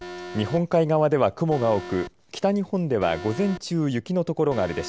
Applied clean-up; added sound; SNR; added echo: none; Alarm; 16 dB; none.